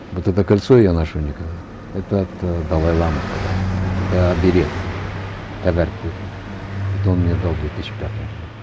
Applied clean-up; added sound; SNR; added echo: none; Car passing by; 5 dB; none.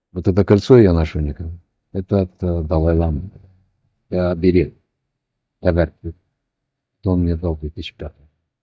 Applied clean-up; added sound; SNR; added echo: neural mask model DeepFilterNet 3.